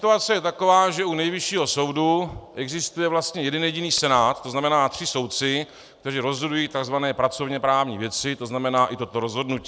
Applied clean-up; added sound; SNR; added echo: none; none; none; none.